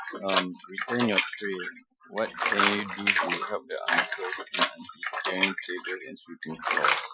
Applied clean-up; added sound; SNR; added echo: classical method Wiener filter.